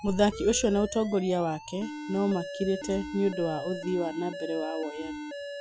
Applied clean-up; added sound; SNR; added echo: classical method Wiener filter.